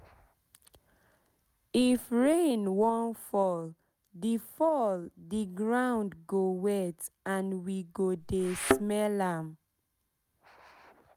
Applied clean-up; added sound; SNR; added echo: none; Thump, thud; 0 dB; none.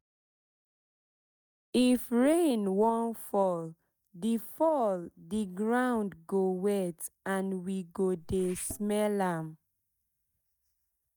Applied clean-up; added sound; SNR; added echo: neural mask model DeepFilterNet 3.